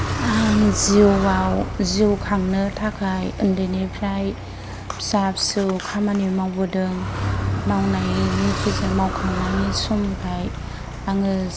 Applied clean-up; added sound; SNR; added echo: none; Car; 6 dB; none.